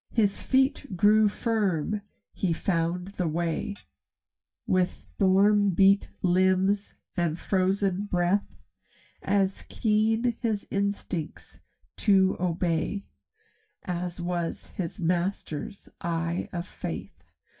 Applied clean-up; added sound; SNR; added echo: neural mask model DeepFilterNet 3.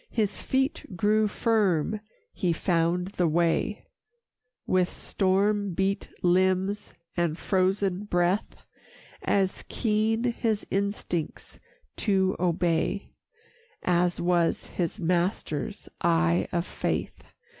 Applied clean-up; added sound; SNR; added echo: none; none; none; none.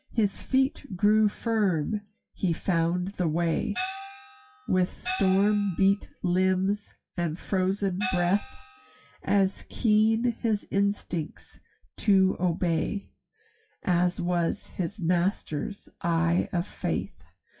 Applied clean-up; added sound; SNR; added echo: classical method WPE with log-MMSE.